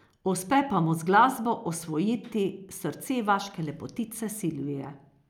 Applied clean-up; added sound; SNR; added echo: none; none; none; none.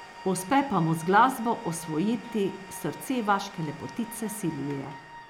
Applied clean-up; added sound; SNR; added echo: none; Wind instrument, woodwind instrument + Domestic sounds, home sounds; 16 dB; none.